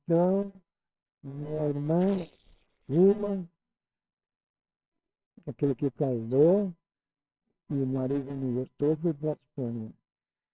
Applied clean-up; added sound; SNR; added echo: neural separator model SepFormer WHAMR!.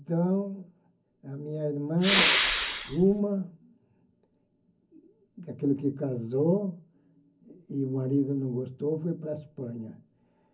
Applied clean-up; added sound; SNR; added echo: none; Respiratory sounds; -5 dB; reverberation time 0.4 s.